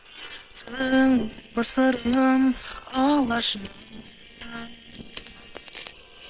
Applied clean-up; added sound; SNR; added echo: neural separator model SepFormer WHAM!.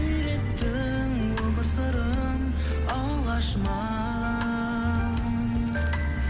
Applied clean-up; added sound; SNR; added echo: none; Engine; 9 dB; none.